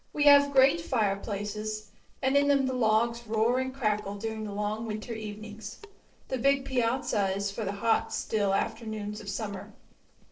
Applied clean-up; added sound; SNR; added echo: neural separator model SepFormer DNS4.